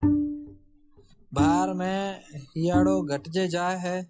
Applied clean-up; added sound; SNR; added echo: classical method log-MMSE.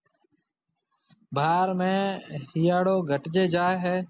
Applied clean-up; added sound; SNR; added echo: none; none; none; none.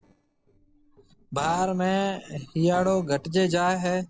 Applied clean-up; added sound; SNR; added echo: neural separator model SepFormer DNS4.